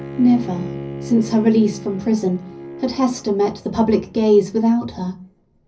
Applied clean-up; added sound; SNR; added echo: none; Bowed string instrument; 15 dB; reverberation time 0.4 s.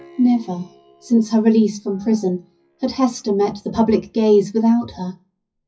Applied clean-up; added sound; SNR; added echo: classical method WPE with log-MMSE.